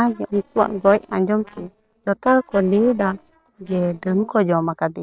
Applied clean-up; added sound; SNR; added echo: neural separator model SepFormer DNS4.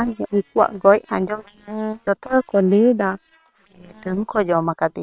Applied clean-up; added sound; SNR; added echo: neural separator model SepFormer WHAM!.